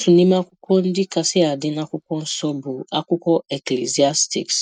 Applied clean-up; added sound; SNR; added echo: neural mask model DeepFilterNet 3.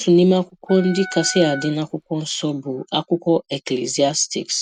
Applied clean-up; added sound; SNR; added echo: none; Wind instrument, woodwind instrument; 15 dB; none.